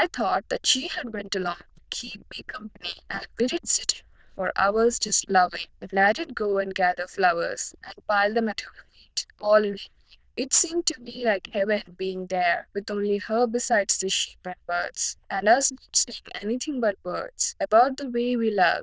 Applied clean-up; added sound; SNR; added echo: neural diffusion model UNIVERSE++.